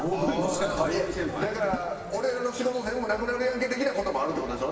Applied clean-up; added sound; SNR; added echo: none; Water / Splash, splatter; 18 dB; reverberation time 2.5 s.